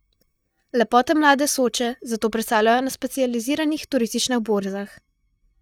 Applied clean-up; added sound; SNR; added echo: neural mask model DeepFilterNet 3.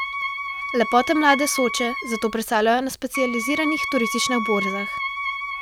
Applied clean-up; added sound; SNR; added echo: none; Wind instrument, woodwind instrument; 5 dB; none.